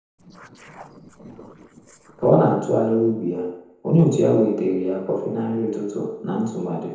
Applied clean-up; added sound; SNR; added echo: neural separator model SepFormer DNS4.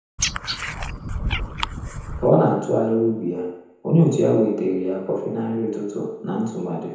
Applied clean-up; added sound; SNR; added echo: none; Frog; 5 dB; reverberation time 1.0 s.